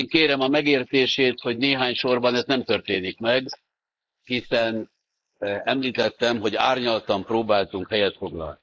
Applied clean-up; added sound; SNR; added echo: neural mask model Resemble Enhance denoiser.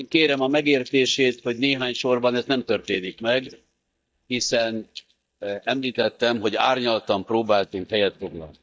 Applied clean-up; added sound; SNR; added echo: neural mask model DeepFilterNet 3.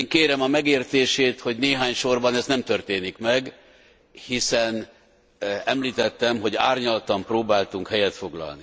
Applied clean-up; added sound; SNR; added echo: none; none; none; none.